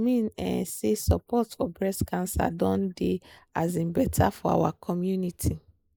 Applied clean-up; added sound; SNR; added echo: neural mask model Resemble Enhance denoiser.